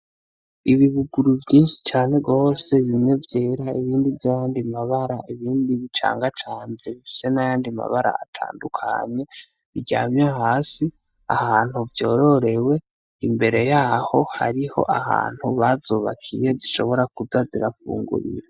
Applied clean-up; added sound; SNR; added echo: neural mask model DeepFilterNet 3.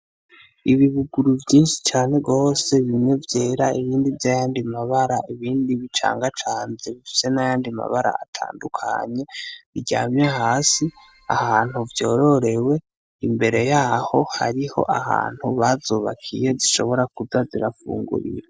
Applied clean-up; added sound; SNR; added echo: neural separator model SepFormer DNS4.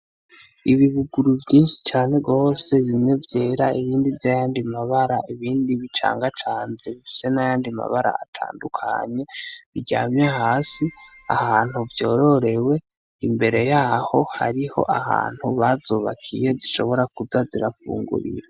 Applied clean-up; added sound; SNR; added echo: none; Keyboard (musical); 20 dB; none.